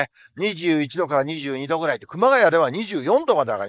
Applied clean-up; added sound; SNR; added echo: neural mask model Resemble Enhance denoiser.